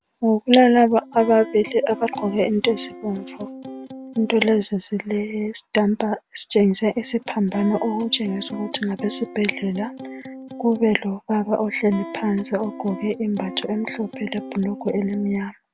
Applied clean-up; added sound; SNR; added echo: none; Electric guitar; 14 dB; none.